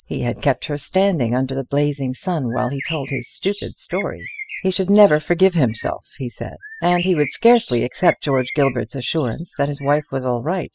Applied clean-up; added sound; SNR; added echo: classical method spectral subtraction.